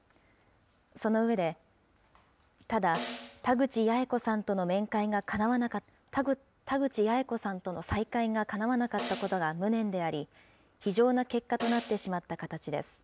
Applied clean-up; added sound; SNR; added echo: none; Snare drum; 11 dB; none.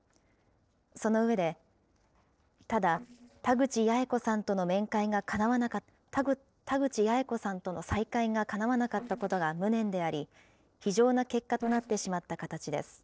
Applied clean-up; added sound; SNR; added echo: neural separator model SepFormer DNS4.